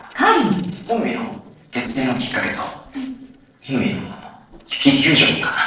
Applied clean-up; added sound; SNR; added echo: neural separator model SepFormer DNS4.